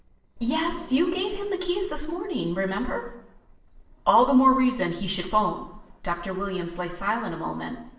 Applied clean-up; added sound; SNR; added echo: neural separator model SepFormer DNS4.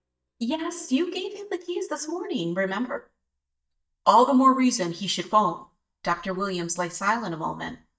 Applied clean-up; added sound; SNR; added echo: neural mask model DeepFilterNet 3.